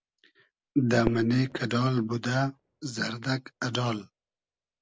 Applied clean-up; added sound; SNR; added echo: none; Fireworks; 15 dB; none.